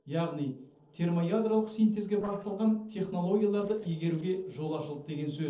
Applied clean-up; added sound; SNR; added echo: neural separator model SepFormer DNS4.